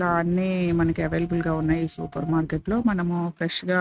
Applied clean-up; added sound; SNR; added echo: neural mask model RNNoise.